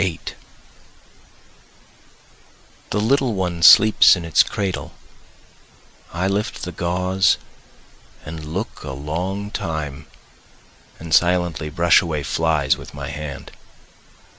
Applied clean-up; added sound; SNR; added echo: none; none; none; none.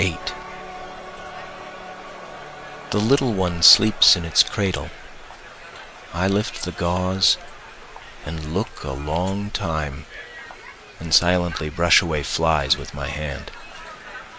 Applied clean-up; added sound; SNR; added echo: none; Crowd; 15 dB; none.